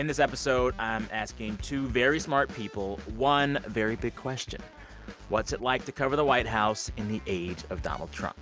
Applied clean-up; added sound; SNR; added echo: none; none; none; none.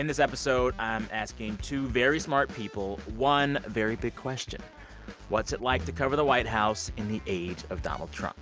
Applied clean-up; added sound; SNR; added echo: none; Bowed string instrument; 14 dB; none.